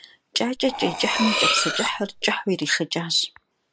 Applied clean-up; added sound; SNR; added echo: none; Cutlery, silverware; 0 dB; none.